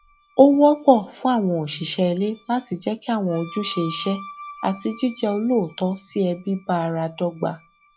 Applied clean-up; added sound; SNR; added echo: classical method log-MMSE.